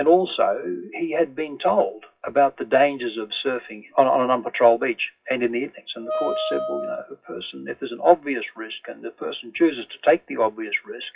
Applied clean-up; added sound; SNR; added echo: classical method WPE with log-MMSE.